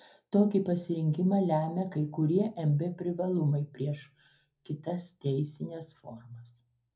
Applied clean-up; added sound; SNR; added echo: none; none; none; reverberation time 0.2 s.